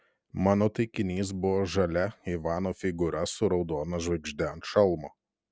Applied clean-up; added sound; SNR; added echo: none; none; none; none.